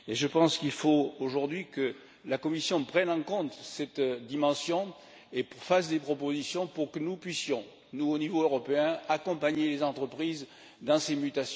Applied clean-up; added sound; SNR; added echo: none; none; none; none.